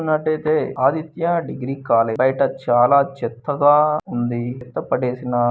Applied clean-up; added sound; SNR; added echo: none; none; none; none.